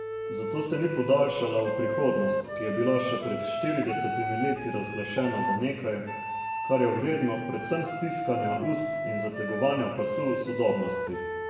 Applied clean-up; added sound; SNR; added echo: none; Wind instrument, woodwind instrument; 3 dB; reverberation time 1.1 s.